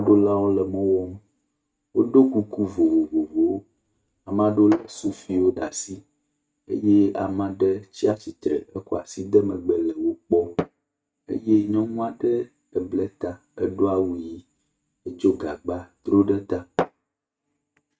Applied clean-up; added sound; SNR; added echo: neural mask model RNNoise.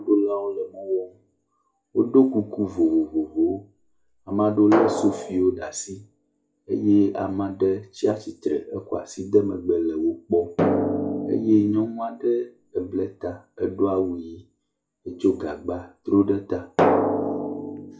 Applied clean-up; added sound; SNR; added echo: classical method log-MMSE.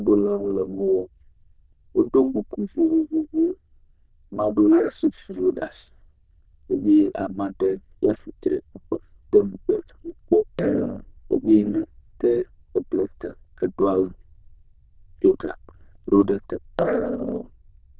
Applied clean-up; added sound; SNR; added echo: neural diffusion model UNIVERSE++.